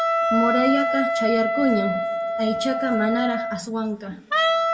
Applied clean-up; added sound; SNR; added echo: none; Wind instrument, woodwind instrument; -1 dB; reverberation time 1.4 s.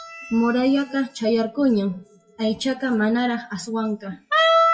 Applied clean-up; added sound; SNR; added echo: classical method WPE with log-MMSE.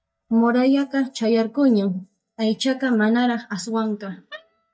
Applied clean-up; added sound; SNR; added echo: neural mask model DeepFilterNet 3.